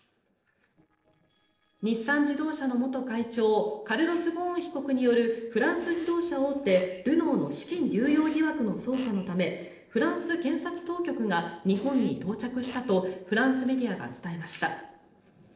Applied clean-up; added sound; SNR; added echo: neural separator model SepFormer DNS4.